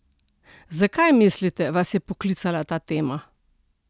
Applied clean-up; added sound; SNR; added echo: none; none; none; none.